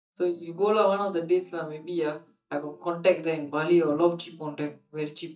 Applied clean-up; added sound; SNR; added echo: neural mask model DeepFilterNet 3.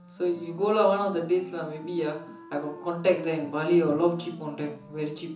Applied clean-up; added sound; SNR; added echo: none; Wind instrument, woodwind instrument; 19 dB; reverberation time 0.7 s.